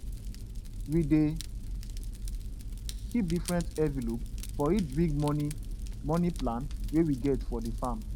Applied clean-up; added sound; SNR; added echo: none; Fire; 5 dB; none.